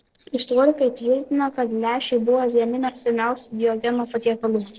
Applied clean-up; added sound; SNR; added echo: neural separator model SepFormer DNS4.